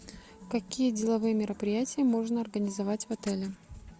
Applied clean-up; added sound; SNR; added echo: none; none; none; none.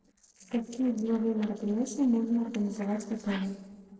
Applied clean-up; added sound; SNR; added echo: neural separator model SepFormer DNS4.